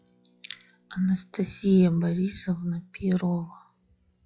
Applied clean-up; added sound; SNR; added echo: classical method log-MMSE.